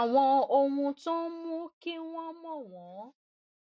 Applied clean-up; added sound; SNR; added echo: none; none; none; none.